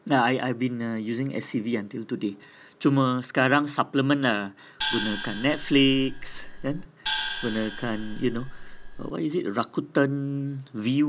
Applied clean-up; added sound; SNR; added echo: none; Gong; 6 dB; none.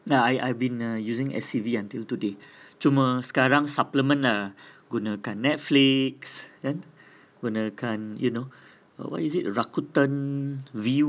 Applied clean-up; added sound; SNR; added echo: none; none; none; none.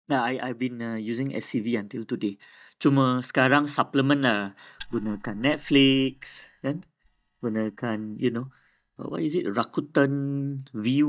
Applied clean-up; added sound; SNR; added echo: neural mask model DeepFilterNet 3.